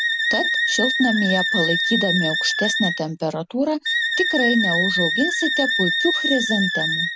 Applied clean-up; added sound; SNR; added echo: none; Wind instrument, woodwind instrument; -1 dB; none.